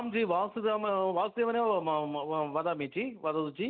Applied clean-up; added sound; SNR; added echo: none; none; none; none.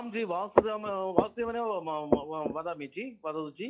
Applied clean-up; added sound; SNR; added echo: classical method log-MMSE.